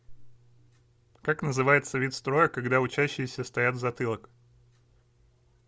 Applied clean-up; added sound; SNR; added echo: none; none; none; none.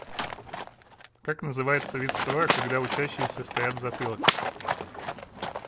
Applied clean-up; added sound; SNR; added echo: none; Livestock, farm animals, working animals; 0 dB; none.